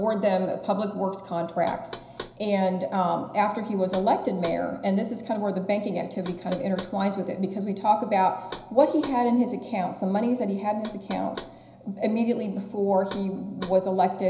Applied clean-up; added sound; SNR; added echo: none; Knock; 19 dB; reverberation time 0.5 s.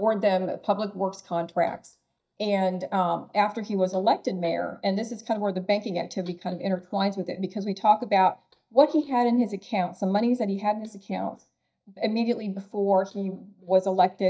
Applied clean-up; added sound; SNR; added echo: neural mask model DeepFilterNet 3.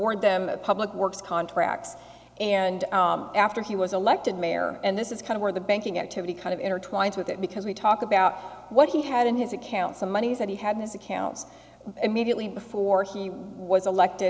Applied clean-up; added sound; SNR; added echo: none; none; none; none.